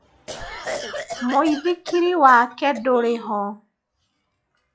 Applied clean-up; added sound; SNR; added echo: classical method log-MMSE.